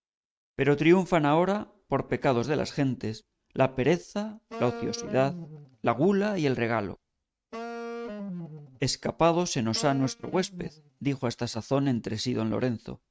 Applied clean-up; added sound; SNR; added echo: neural mask model RNNoise.